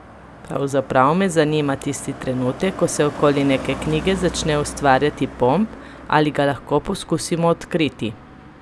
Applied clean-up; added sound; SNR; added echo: none; Car passing by; 15 dB; none.